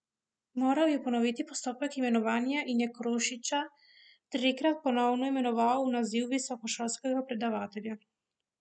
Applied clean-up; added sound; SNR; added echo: none; none; none; none.